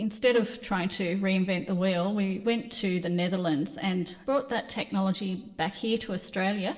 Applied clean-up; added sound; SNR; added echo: neural separator model SepFormer DNS4.